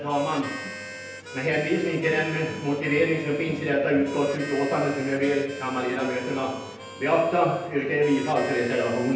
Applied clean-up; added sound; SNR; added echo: none; Harmonica; 14 dB; reverberation time 0.9 s.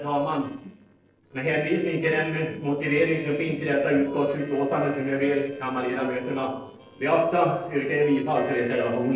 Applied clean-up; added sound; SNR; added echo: neural separator model SepFormer DNS4.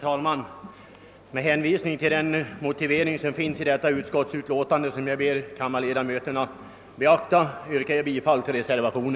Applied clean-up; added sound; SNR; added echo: none; none; none; none.